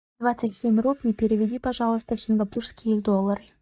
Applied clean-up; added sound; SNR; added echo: neural mask model DeepFilterNet 3.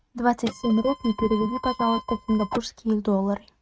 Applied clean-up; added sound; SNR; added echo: neural mask model RNNoise.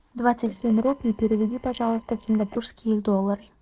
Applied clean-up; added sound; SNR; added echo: neural separator model SepFormer DNS4.